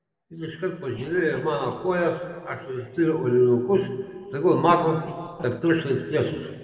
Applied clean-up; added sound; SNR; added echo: neural separator model SepFormer DNS4.